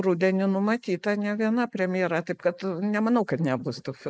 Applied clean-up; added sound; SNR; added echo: neural mask model Resemble Enhance denoiser.